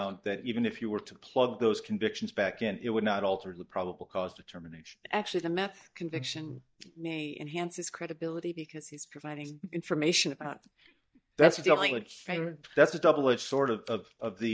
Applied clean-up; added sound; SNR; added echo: neural mask model DeepFilterNet 3.